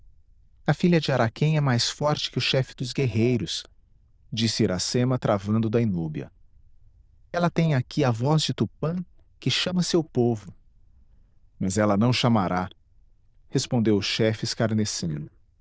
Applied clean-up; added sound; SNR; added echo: neural diffusion model UNIVERSE++.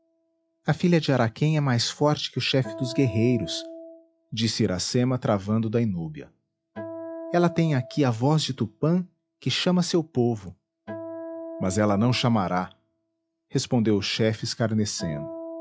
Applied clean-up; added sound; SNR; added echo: classical method log-MMSE.